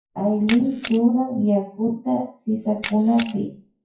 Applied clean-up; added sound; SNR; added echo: classical method WPE with log-MMSE.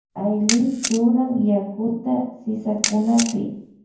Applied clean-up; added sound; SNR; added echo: none; Camera; 9 dB; reverberation time 0.9 s.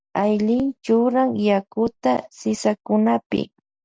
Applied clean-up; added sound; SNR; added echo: none; none; none; none.